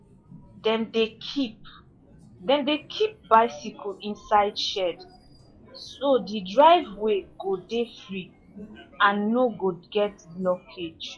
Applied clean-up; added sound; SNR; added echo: classical method log-MMSE.